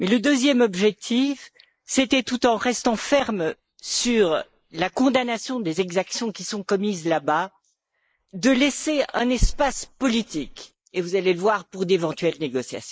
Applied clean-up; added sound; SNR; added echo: neural mask model Resemble Enhance denoiser.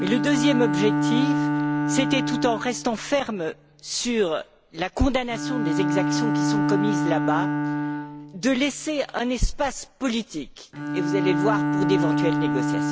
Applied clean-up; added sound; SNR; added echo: none; Bowed string instrument; -1 dB; none.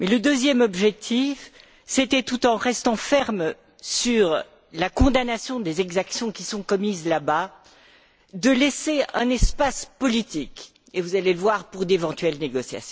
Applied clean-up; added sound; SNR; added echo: none; none; none; none.